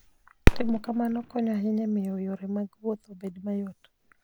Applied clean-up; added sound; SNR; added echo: none; Fireworks; -1 dB; none.